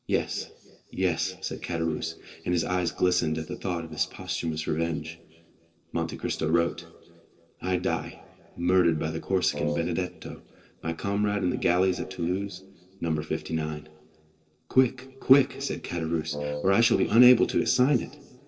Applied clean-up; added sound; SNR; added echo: neural separator model SepFormer DNS4.